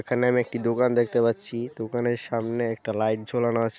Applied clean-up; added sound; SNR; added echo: none; none; none; none.